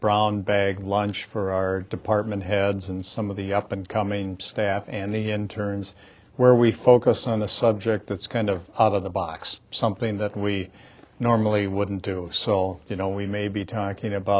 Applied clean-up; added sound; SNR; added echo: none; none; none; none.